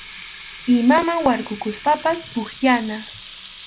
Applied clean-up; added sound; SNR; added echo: none; Water tap, faucet; 17 dB; none.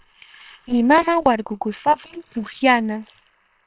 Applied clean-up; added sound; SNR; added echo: neural separator model SepFormer WHAM!.